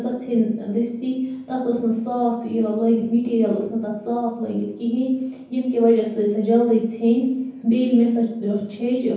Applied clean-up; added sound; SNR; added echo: none; none; none; reverberation time 0.9 s.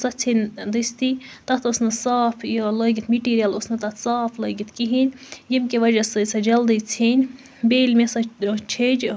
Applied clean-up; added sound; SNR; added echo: none; none; none; none.